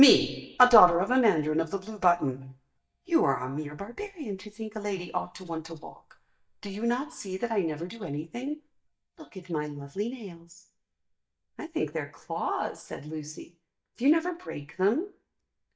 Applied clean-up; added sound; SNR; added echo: neural mask model DeepFilterNet 3.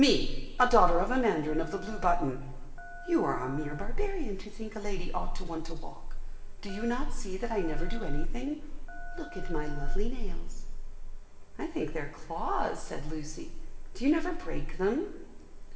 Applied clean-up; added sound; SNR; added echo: none; Telephone; 20 dB; reverberation time 1.1 s.